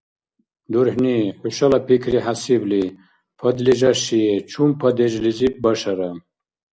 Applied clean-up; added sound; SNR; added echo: none; none; none; none.